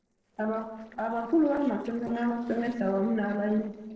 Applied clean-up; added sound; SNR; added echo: neural separator model SepFormer DNS4.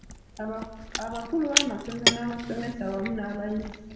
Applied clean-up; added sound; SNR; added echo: none; Chewing, mastication; 0 dB; reverberation time 1.0 s.